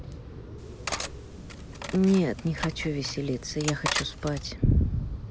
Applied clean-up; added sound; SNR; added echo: none; Cutlery, silverware; 9 dB; none.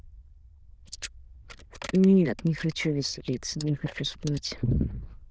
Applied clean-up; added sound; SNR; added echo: neural diffusion model UNIVERSE++.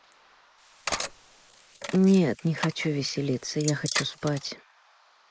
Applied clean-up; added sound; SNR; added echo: neural mask model Resemble Enhance denoiser.